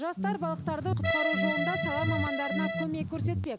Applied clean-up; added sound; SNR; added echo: none; Accordion + Bass guitar; -4 dB; none.